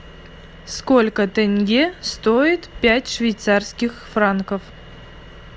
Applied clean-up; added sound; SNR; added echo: none; none; none; none.